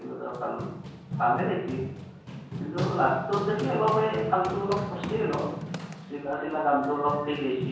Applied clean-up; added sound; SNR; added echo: none; Run; 7 dB; reverberation time 0.6 s.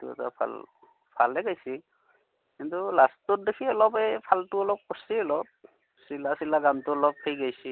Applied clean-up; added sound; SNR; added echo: none; none; none; none.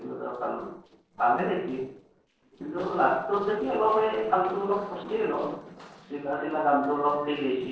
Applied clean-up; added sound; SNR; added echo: neural separator model SepFormer DNS4.